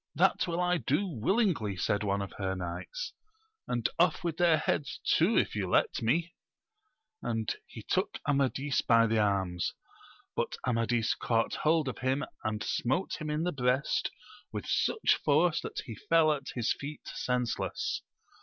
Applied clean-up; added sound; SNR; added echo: none; none; none; none.